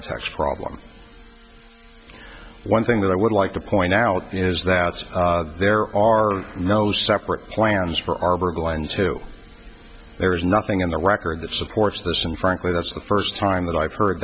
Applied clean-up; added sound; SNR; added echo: none; none; none; none.